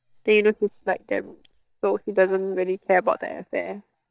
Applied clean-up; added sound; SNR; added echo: neural mask model DeepFilterNet 3.